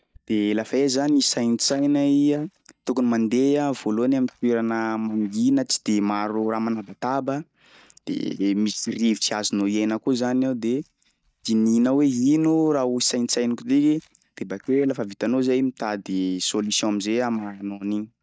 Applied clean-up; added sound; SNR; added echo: neural mask model DeepFilterNet 3.